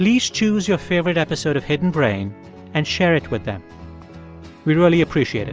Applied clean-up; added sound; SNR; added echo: none; none; none; none.